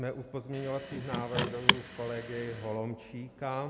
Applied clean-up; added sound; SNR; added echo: none; Car; -3 dB; none.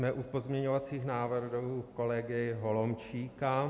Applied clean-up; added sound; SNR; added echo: none; none; none; none.